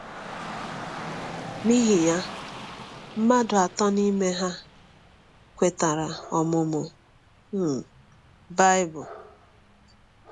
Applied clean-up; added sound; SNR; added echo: none; Rain / Dog; 14 dB; none.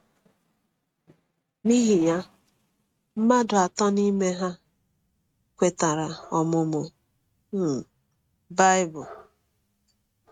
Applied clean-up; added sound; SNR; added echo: neural mask model RNNoise.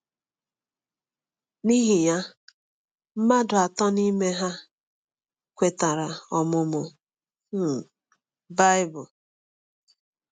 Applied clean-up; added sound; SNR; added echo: none; none; none; none.